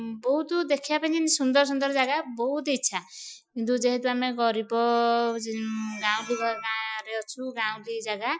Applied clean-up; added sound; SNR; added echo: classical method Wiener filter.